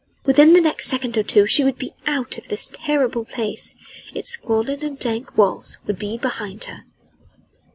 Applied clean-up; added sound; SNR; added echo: none; none; none; none.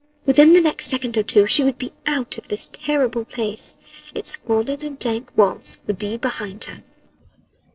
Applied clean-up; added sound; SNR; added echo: neural separator model SepFormer DNS4.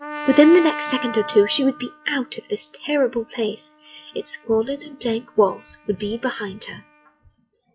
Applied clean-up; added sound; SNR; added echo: classical method log-MMSE.